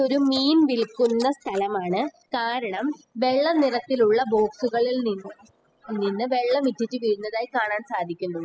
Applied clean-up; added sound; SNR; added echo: classical method spectral subtraction.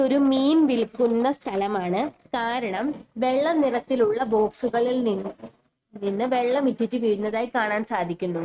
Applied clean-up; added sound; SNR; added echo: neural mask model RNNoise.